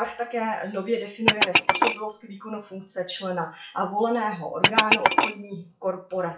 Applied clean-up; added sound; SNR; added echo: classical method WPE with log-MMSE.